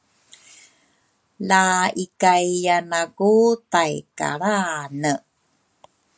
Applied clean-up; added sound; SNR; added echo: none; none; none; none.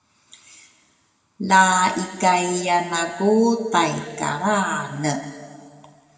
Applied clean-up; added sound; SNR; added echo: none; none; none; reverberation time 1.6 s.